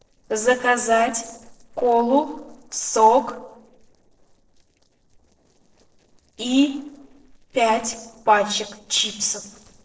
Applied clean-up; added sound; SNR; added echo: neural separator model SepFormer DNS4.